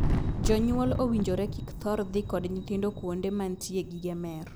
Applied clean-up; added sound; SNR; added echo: none; Thunder; 2 dB; none.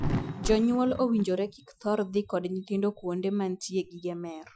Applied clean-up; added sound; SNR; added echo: classical method Wiener filter.